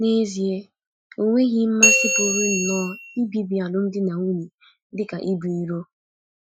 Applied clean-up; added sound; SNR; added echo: classical method Wiener filter.